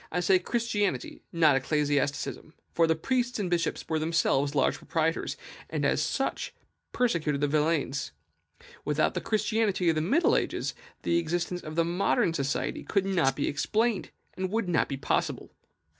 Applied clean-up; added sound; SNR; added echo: none; Domestic sounds, home sounds; 13 dB; none.